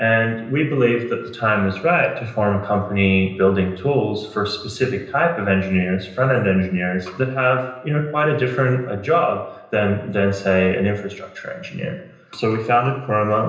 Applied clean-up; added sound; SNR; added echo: none; none; none; reverberation time 0.9 s.